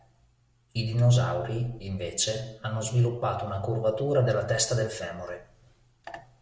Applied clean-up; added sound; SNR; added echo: none; none; none; none.